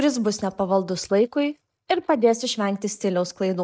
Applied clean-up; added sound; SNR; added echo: neural mask model DeepFilterNet 3.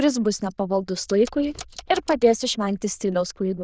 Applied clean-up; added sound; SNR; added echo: neural diffusion model UNIVERSE++.